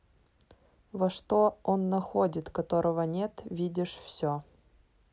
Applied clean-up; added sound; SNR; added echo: none; none; none; none.